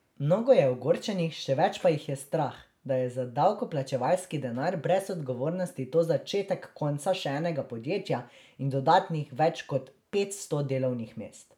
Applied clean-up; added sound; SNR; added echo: none; none; none; none.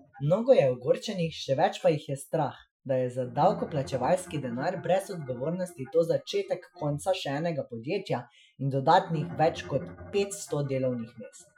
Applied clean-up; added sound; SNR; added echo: classical method Wiener filter.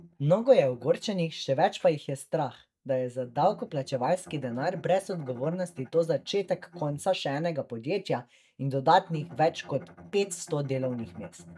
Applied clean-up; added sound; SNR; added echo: neural mask model DeepFilterNet 3.